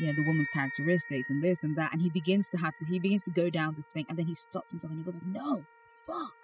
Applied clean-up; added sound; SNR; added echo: classical method spectral subtraction.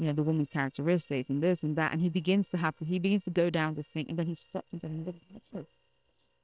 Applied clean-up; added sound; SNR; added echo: neural separator model SepFormer WHAM!.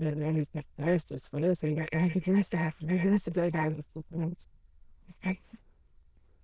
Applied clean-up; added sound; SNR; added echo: neural diffusion model UNIVERSE++.